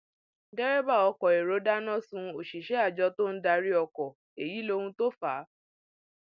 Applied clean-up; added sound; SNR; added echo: none; none; none; none.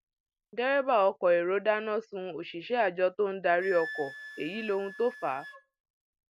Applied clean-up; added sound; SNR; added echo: none; Wind instrument, woodwind instrument; 17 dB; none.